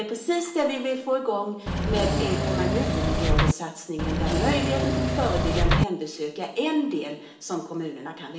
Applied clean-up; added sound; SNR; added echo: none; Engine / Mechanisms; -5 dB; reverberation time 0.8 s.